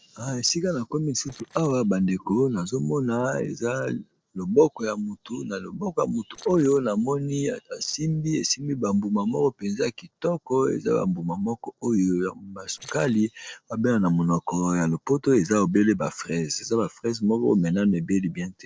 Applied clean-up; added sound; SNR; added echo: neural separator model SepFormer DNS4.